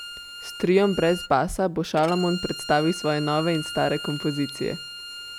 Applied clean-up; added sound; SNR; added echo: none; Bowed string instrument; 12 dB; none.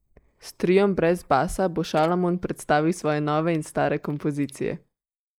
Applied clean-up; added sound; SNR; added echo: neural mask model Resemble Enhance denoiser.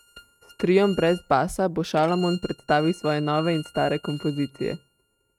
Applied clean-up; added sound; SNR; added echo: neural mask model RNNoise.